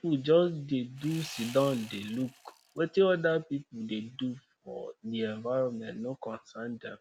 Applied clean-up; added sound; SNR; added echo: none; Sawing; 17 dB; none.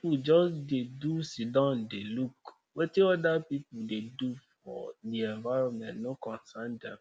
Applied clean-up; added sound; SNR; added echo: none; none; none; none.